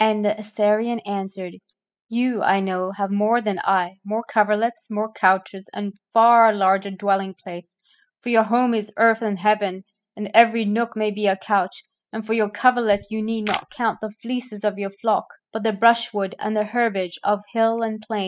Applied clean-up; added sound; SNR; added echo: classical method spectral subtraction.